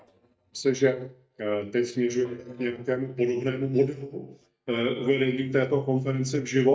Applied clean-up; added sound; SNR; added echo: neural mask model DeepFilterNet 3.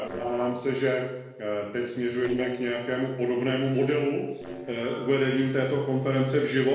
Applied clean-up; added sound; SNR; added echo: neural separator model SepFormer DNS4.